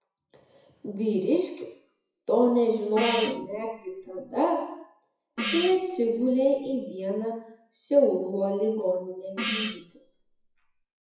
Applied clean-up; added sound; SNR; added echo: classical method WPE with log-MMSE.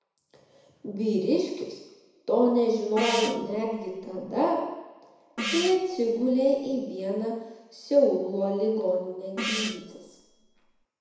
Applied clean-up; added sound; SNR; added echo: none; Gong; 8 dB; reverberation time 1.0 s.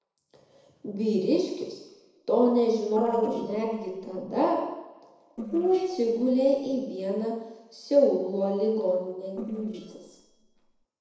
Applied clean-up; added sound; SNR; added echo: neural separator model SepFormer DNS4.